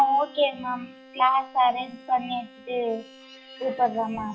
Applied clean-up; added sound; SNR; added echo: classical method log-MMSE.